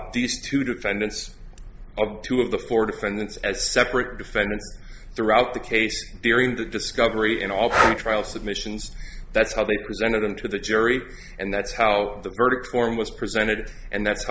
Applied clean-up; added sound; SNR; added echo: none; Breathing; 3 dB; none.